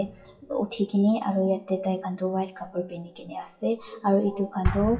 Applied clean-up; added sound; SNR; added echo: classical method WPE with log-MMSE.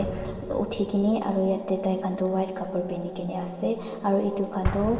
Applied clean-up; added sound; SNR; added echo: none; Explosion; 11 dB; reverberation time 2.3 s.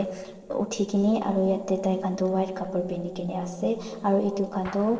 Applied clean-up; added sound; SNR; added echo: neural separator model SepFormer DNS4.